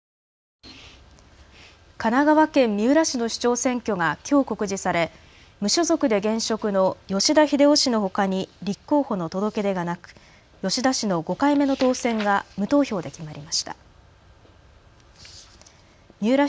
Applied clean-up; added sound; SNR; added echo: none; none; none; none.